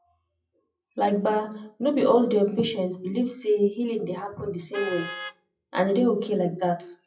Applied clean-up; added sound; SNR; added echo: classical method WPE with log-MMSE.